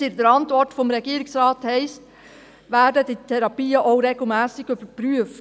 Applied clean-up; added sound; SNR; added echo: none; none; none; none.